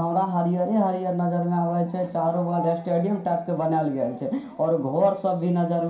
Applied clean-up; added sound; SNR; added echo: none; none; none; reverberation time 0.5 s.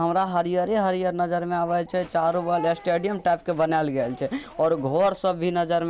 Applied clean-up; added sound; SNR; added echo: none; none; none; none.